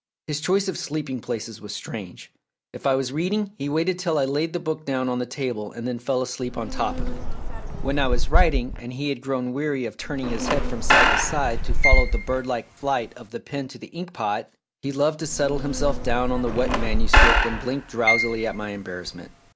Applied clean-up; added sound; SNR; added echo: none; Squeak / Screech + Insect; -5 dB; none.